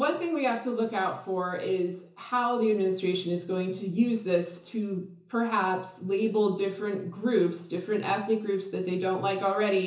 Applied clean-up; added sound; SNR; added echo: none; none; none; reverberation time 0.7 s.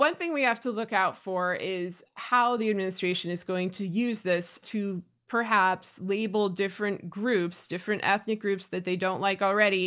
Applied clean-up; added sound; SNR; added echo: none; none; none; none.